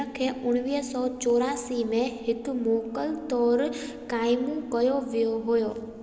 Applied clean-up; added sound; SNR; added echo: none; none; none; none.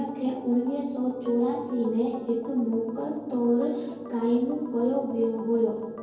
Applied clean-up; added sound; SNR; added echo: none; Organ; 17 dB; reverberation time 2.4 s.